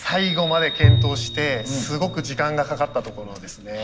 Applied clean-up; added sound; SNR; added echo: none; Bowed string instrument; 0 dB; none.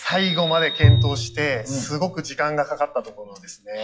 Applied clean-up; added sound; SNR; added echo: classical method log-MMSE.